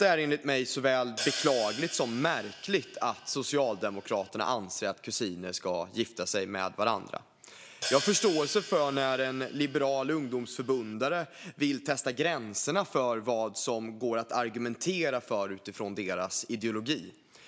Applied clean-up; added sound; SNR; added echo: none; Hi-hat; 10 dB; none.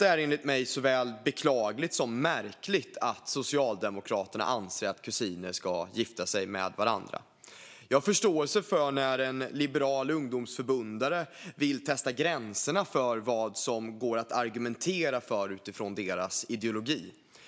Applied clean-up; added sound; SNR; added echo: none; none; none; none.